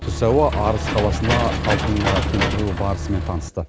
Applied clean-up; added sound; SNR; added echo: none; Engine / Mechanisms; 1 dB; none.